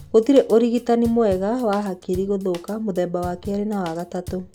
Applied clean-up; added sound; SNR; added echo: none; Drum / Drum kit; 19 dB; none.